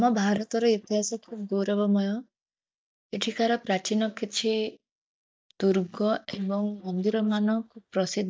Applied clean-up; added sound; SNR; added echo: neural mask model DeepFilterNet 3.